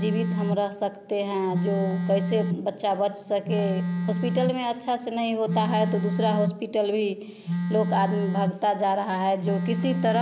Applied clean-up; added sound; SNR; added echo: none; Telephone; 3 dB; none.